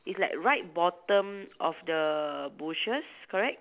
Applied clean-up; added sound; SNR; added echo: none; none; none; none.